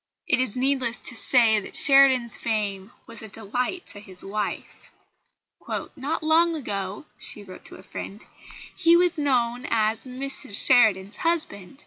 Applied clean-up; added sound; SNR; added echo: none; none; none; none.